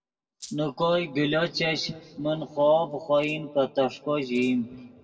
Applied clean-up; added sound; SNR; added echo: neural separator model SepFormer DNS4.